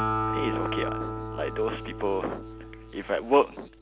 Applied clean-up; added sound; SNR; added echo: none; Acoustic guitar; 3 dB; none.